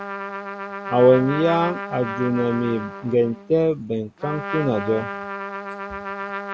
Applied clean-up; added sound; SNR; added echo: none; Trumpet; 9 dB; none.